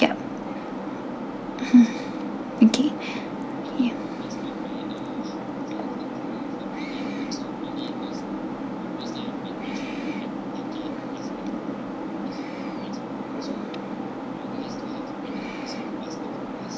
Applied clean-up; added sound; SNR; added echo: none; none; none; none.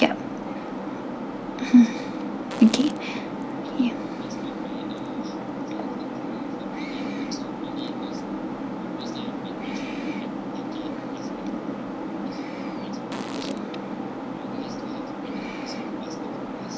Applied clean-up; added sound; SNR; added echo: none; Fart; 13 dB; none.